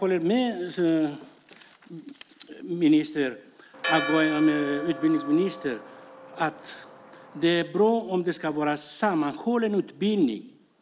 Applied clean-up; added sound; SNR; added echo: none; Church bell; 9 dB; none.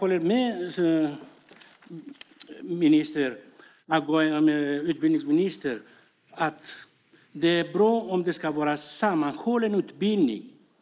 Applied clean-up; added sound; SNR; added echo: neural mask model Resemble Enhance denoiser.